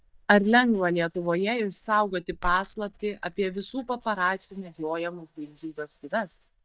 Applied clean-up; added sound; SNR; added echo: neural mask model DeepFilterNet 3.